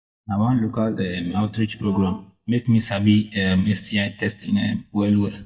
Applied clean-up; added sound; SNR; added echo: neural mask model DeepFilterNet 3.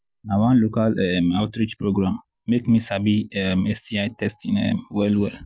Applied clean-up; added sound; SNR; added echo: none; none; none; none.